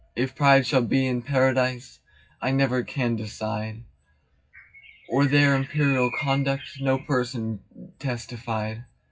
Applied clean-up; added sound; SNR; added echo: classical method WPE with log-MMSE.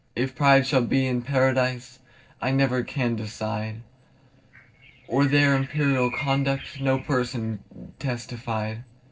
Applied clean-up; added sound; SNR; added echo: neural separator model SepFormer DNS4.